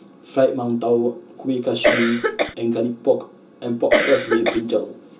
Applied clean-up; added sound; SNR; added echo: none; Cough; -2 dB; reverberation time 0.2 s.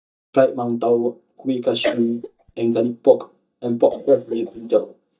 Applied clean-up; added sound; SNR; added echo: neural mask model DeepFilterNet 3.